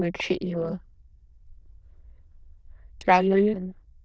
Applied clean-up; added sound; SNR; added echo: neural diffusion model UNIVERSE++.